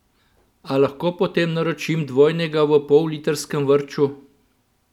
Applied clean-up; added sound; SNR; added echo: none; none; none; none.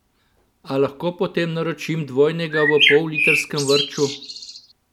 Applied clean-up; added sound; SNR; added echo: none; Bird; 0 dB; none.